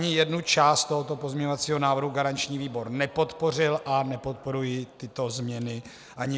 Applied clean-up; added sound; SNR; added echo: none; none; none; none.